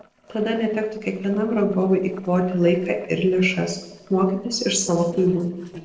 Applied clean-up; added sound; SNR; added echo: neural separator model SepFormer DNS4.